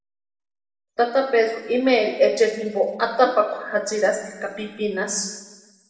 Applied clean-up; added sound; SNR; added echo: none; none; none; reverberation time 1.1 s.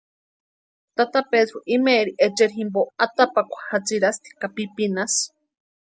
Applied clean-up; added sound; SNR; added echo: none; none; none; none.